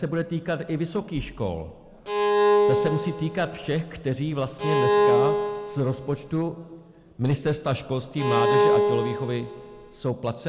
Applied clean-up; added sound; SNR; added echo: none; Bowed string instrument; -4 dB; none.